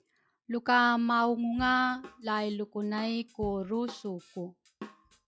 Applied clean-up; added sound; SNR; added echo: classical method log-MMSE.